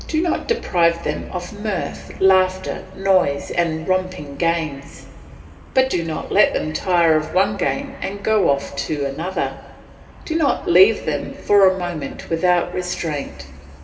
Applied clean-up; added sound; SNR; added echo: none; Traffic noise, roadway noise; 18 dB; reverberation time 2.8 s.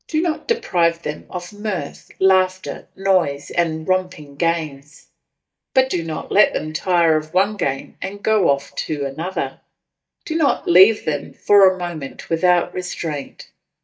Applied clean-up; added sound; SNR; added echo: neural mask model DeepFilterNet 3.